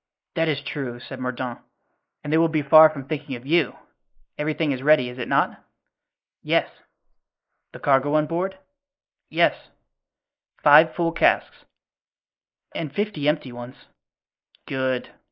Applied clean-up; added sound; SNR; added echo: neural mask model Resemble Enhance denoiser.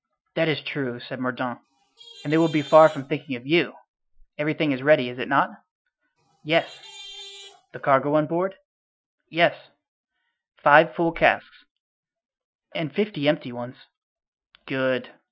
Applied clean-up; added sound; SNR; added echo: classical method Wiener filter.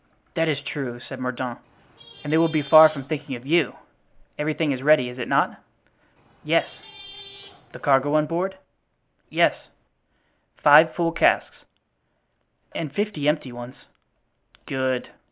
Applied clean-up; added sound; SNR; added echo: none; Traffic noise, roadway noise / Vehicle horn, car horn, honking; 19 dB; none.